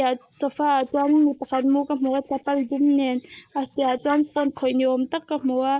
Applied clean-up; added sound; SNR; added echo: neural mask model Resemble Enhance denoiser.